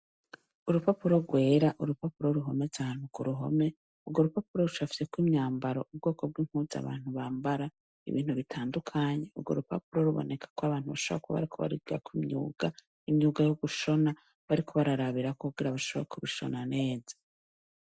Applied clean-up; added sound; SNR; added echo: none; none; none; none.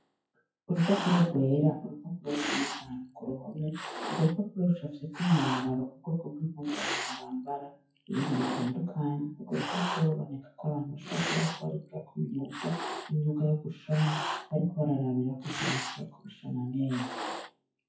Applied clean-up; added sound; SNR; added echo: classical method WPE with log-MMSE.